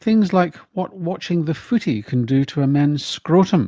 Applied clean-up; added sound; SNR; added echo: none; none; none; none.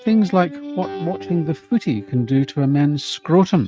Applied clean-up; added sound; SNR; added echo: neural mask model RNNoise.